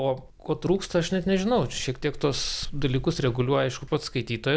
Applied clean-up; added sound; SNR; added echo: none; none; none; none.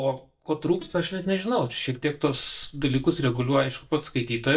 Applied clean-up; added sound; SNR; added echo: neural mask model DeepFilterNet 3.